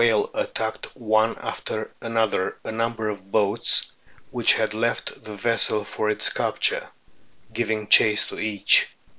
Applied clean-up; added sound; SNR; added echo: none; none; none; none.